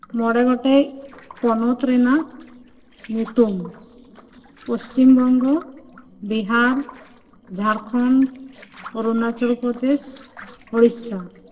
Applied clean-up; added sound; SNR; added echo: neural separator model SepFormer DNS4.